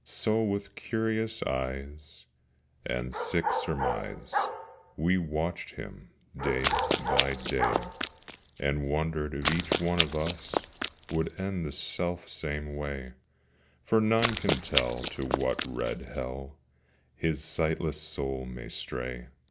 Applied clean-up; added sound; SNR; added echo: none; Bark + Run; 1 dB; none.